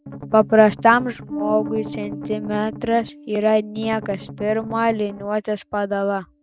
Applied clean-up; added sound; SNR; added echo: none; Bass guitar + Strum; 13 dB; none.